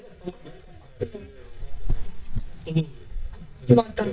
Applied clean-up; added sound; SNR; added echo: neural mask model DeepFilterNet 3.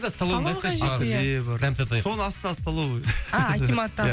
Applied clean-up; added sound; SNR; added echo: none; none; none; none.